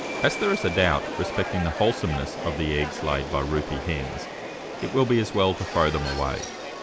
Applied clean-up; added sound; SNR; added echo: none; Subway, metro, underground; 7 dB; none.